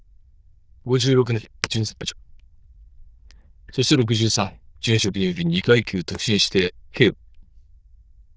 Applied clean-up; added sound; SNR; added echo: neural diffusion model UNIVERSE++.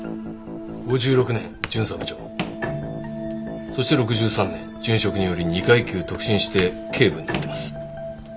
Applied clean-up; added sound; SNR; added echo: none; Bowed string instrument + Walk, footsteps; 12 dB; none.